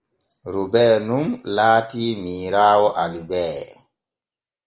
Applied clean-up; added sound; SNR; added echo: neural mask model Resemble Enhance denoiser.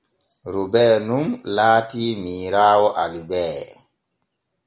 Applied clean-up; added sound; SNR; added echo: none; none; none; none.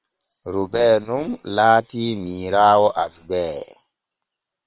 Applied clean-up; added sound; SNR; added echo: neural separator model SepFormer WHAM!.